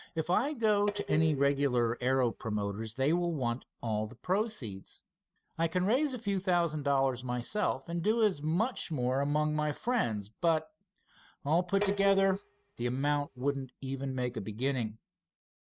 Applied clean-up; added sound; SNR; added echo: neural mask model RNNoise.